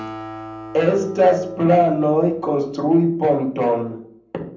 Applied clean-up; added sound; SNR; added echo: none; Acoustic guitar; 18 dB; reverberation time 0.6 s.